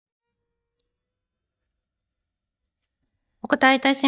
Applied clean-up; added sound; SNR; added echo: neural mask model DeepFilterNet 3.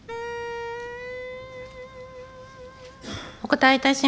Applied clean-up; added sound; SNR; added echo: none; Wind instrument, woodwind instrument; 10 dB; none.